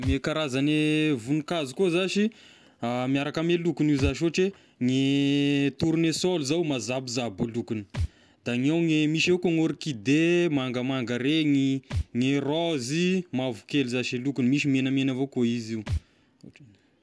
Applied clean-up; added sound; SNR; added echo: none; Thump, thud; 15 dB; none.